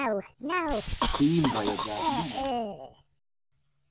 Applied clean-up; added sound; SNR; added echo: none; Cough; -1 dB; none.